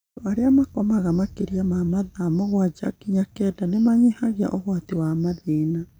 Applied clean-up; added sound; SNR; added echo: none; none; none; none.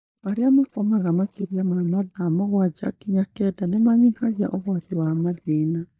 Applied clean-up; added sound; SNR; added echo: neural mask model DeepFilterNet 3.